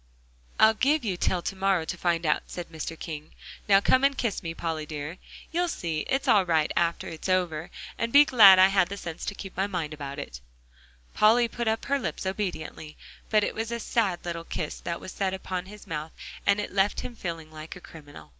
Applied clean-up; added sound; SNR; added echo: none; none; none; none.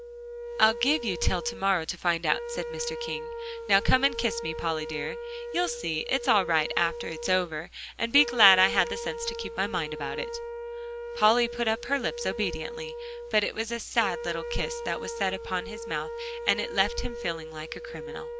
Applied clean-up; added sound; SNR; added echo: none; Wind instrument, woodwind instrument; 8 dB; none.